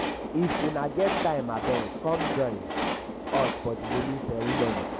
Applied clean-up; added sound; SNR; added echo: none; Train; 1 dB; none.